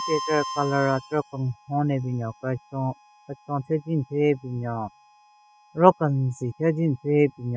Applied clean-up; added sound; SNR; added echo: classical method spectral subtraction.